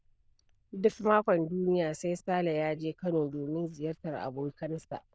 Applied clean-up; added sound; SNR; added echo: neural diffusion model UNIVERSE++.